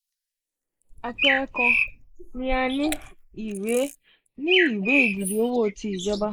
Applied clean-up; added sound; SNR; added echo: neural mask model Resemble Enhance denoiser.